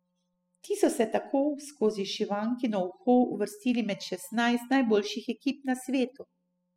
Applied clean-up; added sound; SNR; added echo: classical method spectral subtraction.